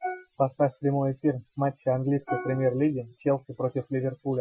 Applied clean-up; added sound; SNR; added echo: classical method Wiener filter.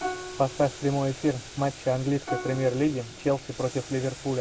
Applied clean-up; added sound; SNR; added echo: none; Plucked string instrument + Boiling; 11 dB; none.